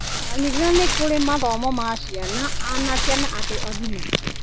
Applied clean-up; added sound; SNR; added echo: none; Fire; -1 dB; none.